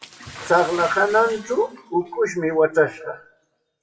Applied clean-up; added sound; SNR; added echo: classical method WPE with log-MMSE.